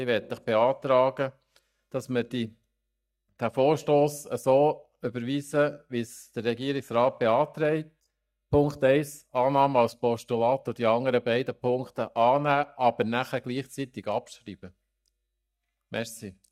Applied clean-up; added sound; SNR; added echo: neural mask model DeepFilterNet 3.